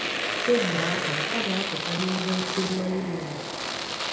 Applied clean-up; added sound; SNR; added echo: none; Domestic sounds, home sounds; 0 dB; reverberation time 0.8 s.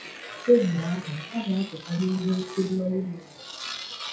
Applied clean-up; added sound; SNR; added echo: classical method WPE with log-MMSE.